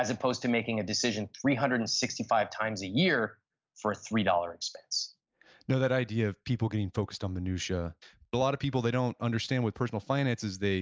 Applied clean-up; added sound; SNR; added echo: none; none; none; none.